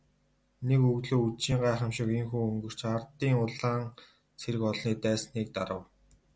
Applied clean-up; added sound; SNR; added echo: none; none; none; none.